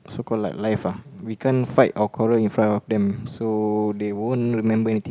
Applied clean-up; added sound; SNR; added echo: none; none; none; none.